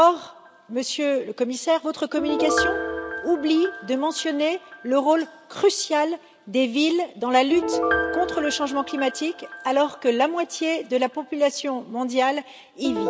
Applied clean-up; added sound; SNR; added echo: none; Piano; 8 dB; none.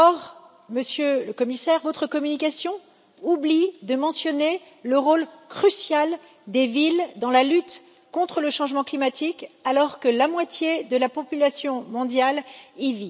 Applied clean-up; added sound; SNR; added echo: none; none; none; none.